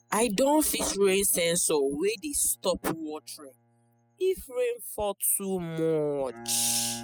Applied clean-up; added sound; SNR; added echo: classical method spectral subtraction.